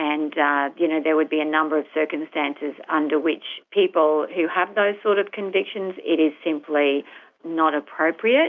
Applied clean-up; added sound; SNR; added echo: none; none; none; none.